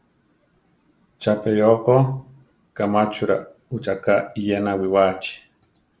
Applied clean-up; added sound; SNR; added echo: none; none; none; none.